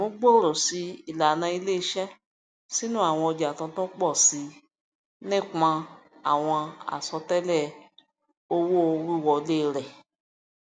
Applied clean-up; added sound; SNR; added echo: none; none; none; none.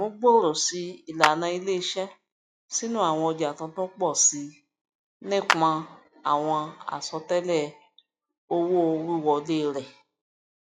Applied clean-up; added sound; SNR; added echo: classical method log-MMSE.